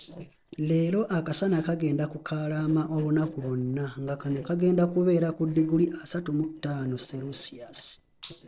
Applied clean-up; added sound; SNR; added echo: neural separator model SepFormer DNS4.